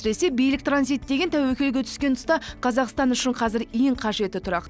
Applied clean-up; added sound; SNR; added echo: none; none; none; none.